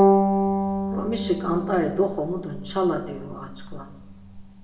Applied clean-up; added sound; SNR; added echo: none; Bowed string instrument; -3 dB; reverberation time 0.9 s.